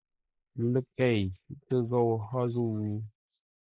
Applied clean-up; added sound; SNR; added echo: neural mask model Resemble Enhance denoiser.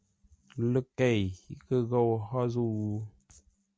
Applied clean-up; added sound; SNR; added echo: none; none; none; none.